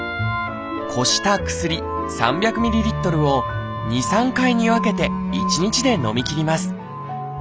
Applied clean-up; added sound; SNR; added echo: none; Glass; 11 dB; none.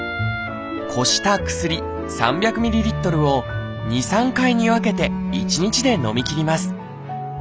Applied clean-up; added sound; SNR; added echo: none; none; none; none.